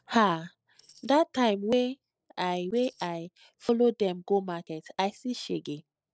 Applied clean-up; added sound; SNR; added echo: neural separator model SepFormer DNS4.